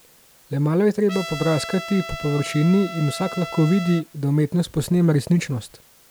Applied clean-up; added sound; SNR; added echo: none; Trumpet; 13 dB; none.